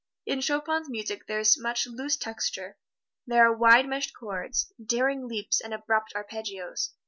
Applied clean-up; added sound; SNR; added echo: none; none; none; none.